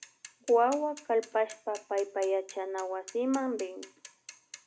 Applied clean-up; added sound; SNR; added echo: none; Mechanisms / Bicycle; 20 dB; none.